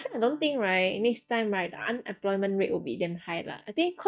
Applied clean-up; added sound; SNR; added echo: neural mask model DeepFilterNet 3.